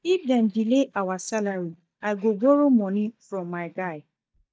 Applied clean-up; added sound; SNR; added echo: neural mask model DeepFilterNet 3.